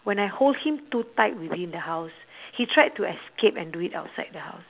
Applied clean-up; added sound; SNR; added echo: none; none; none; none.